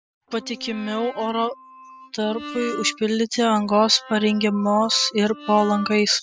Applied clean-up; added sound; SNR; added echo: classical method spectral subtraction.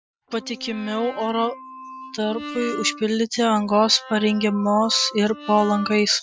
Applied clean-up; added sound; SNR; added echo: classical method Wiener filter.